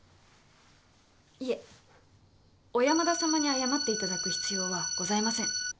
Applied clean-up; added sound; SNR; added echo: none; Organ; 0 dB; none.